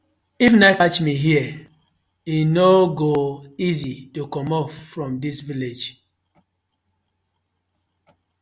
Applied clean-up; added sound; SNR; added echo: none; none; none; none.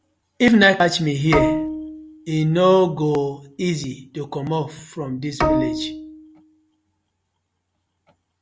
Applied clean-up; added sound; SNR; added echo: none; Bowed string instrument; 3 dB; none.